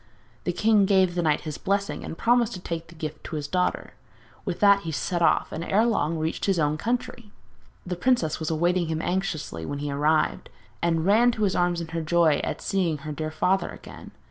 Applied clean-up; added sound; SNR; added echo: none; none; none; none.